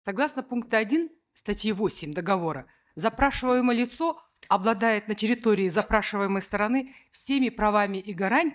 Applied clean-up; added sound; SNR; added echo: neural mask model DeepFilterNet 3.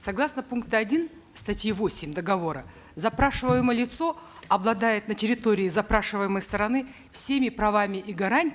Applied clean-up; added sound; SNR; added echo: none; none; none; none.